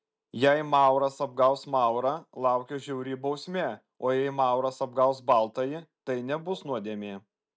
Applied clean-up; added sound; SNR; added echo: none; none; none; none.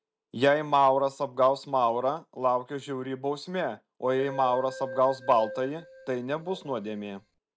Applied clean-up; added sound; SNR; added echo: none; Keyboard (musical); 14 dB; none.